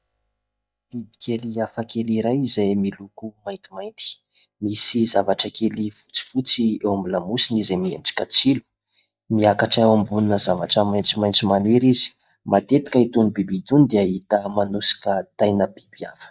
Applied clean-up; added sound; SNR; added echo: neural mask model DeepFilterNet 3.